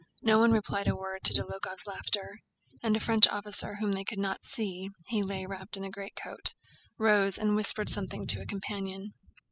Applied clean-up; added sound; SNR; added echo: classical method spectral subtraction.